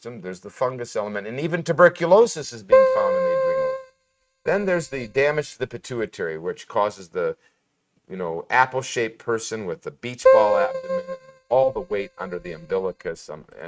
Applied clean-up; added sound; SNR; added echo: neural mask model RNNoise.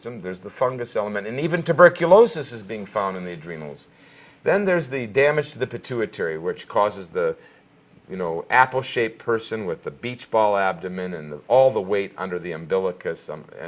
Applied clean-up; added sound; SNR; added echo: none; none; none; none.